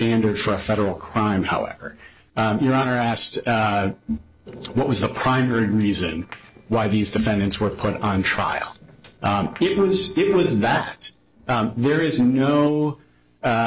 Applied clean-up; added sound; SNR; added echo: neural separator model SepFormer DNS4.